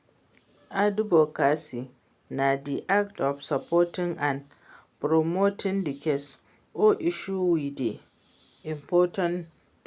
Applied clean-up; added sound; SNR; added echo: none; none; none; none.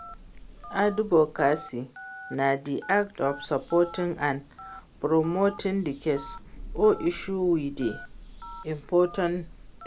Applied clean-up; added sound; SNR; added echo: none; Telephone + Thunder / Rain; 16 dB; none.